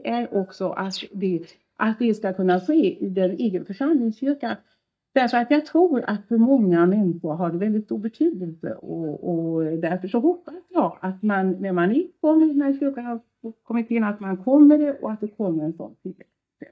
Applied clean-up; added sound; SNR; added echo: neural mask model DeepFilterNet 3.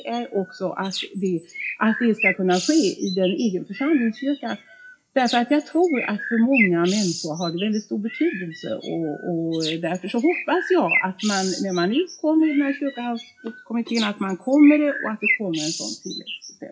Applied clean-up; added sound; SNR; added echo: classical method WPE with log-MMSE.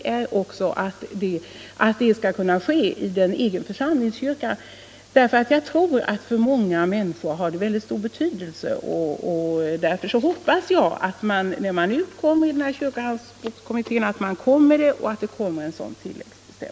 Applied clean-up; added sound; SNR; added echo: none; none; none; none.